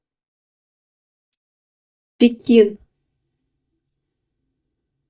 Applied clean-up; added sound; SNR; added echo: neural mask model DeepFilterNet 3.